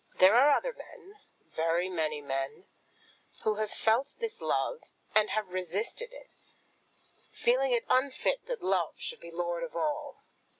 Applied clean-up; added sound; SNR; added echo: none; none; none; none.